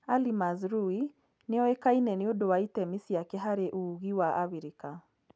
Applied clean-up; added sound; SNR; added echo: none; none; none; none.